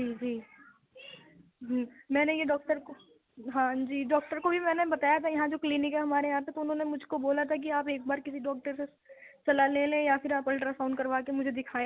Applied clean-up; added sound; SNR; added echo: none; none; none; none.